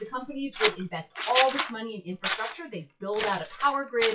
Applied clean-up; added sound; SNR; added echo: classical method WPE with log-MMSE.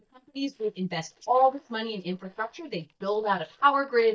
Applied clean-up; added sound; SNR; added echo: neural mask model DeepFilterNet 3.